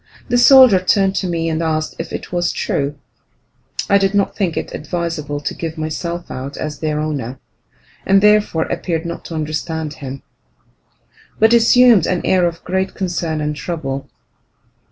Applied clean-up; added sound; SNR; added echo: none; none; none; none.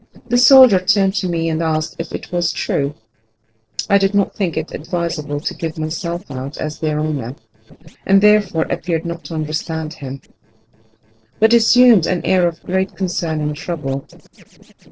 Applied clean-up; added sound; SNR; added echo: neural separator model SepFormer DNS4.